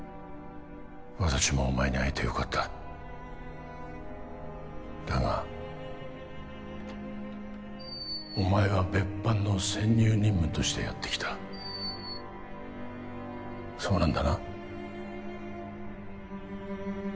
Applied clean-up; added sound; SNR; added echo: none; Door; 16 dB; none.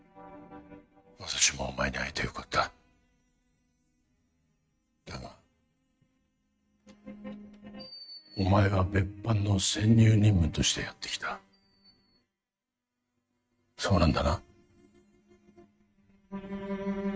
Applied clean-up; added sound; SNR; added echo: neural mask model RNNoise.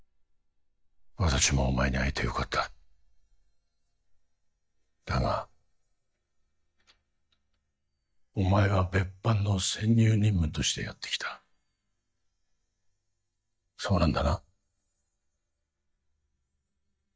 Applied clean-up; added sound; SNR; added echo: neural mask model DeepFilterNet 3.